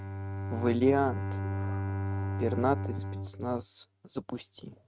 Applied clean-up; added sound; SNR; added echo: neural mask model RNNoise.